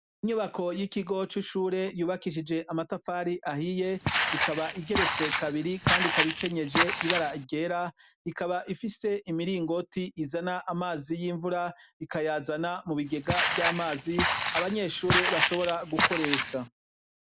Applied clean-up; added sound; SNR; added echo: none; Walk, footsteps; -3 dB; none.